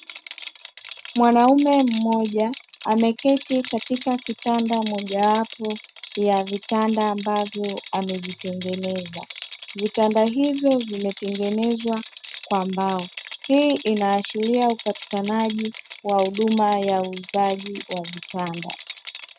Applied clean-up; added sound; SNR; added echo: none; Rattle; 16 dB; none.